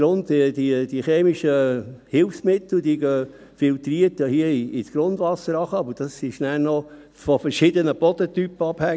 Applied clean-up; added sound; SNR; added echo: none; none; none; none.